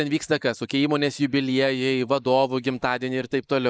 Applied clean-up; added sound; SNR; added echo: neural mask model Resemble Enhance denoiser.